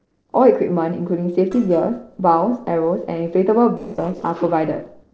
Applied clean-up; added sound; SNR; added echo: neural separator model SepFormer DNS4.